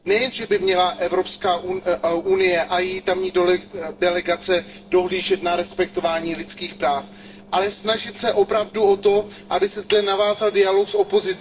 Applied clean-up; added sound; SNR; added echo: neural separator model SepFormer DNS4.